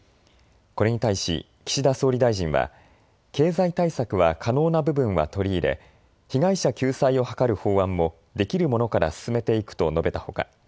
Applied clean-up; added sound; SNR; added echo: none; none; none; none.